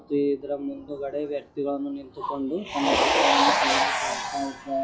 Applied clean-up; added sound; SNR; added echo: classical method WPE with log-MMSE.